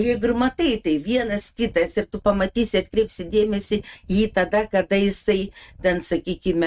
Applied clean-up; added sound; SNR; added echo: neural mask model RNNoise.